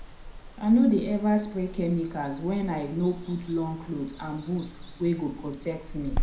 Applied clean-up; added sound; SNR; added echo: none; Water; 10 dB; reverberation time 0.4 s.